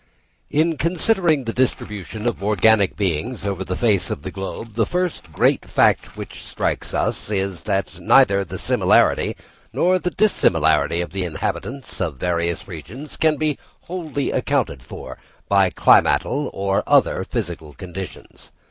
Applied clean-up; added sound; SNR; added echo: none; none; none; none.